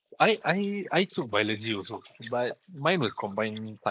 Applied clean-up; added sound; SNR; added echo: neural mask model Resemble Enhance denoiser.